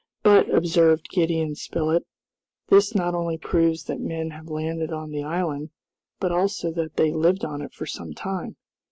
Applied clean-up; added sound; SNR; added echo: neural mask model Resemble Enhance denoiser.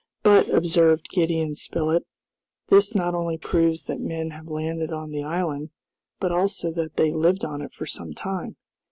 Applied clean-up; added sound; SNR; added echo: none; Tambourine; 13 dB; none.